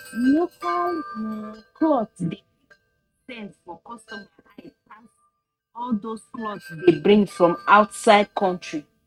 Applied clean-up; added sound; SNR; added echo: neural mask model RNNoise.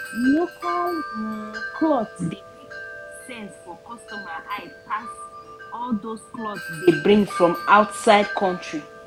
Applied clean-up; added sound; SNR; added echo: none; Wind chime; 12 dB; none.